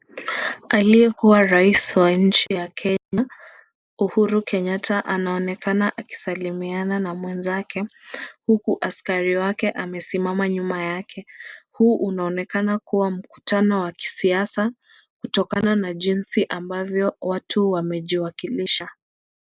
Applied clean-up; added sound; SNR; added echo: neural mask model Resemble Enhance denoiser.